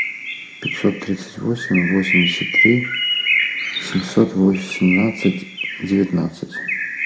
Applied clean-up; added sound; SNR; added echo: none; Bird; 3 dB; reverberation time 0.3 s.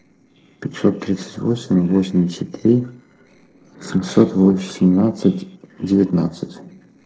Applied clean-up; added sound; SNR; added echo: neural separator model SepFormer DNS4.